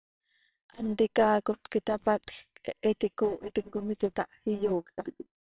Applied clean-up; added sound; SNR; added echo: neural separator model SepFormer WHAMR!.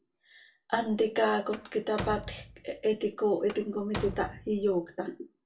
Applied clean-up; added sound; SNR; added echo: none; Slam; 11 dB; reverberation time 0.2 s.